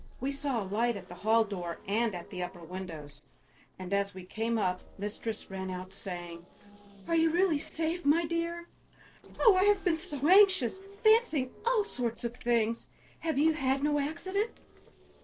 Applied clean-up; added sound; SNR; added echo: neural separator model SepFormer DNS4.